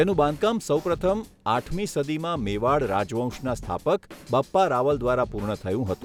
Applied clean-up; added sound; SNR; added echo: none; Drum kit; 17 dB; none.